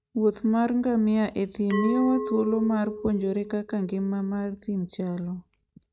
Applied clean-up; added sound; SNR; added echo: neural mask model RNNoise.